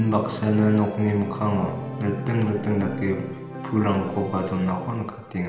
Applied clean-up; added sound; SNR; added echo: none; Organ; 10 dB; reverberation time 1.1 s.